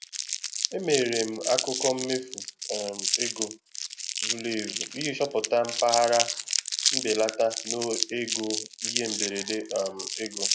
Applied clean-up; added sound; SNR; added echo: none; Crumpling, crinkling; 2 dB; none.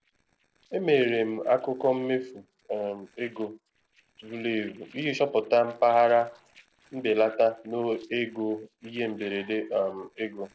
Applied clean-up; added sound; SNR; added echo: neural separator model SepFormer DNS4.